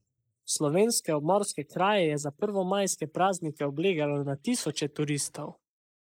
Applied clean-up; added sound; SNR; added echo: neural mask model Resemble Enhance denoiser.